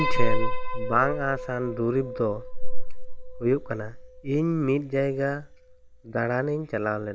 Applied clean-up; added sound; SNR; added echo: none; Piano; -3 dB; none.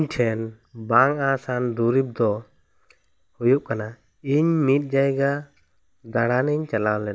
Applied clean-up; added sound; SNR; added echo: none; none; none; none.